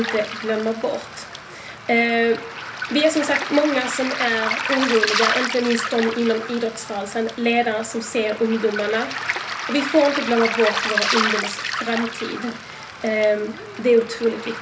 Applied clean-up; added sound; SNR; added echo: none; Waves, surf; 5 dB; reverberation time 0.3 s.